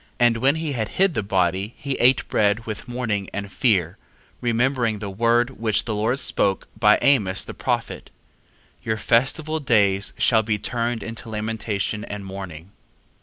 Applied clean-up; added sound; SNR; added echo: none; none; none; none.